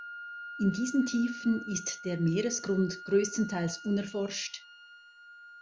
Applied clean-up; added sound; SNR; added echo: none; Wind instrument, woodwind instrument; 14 dB; none.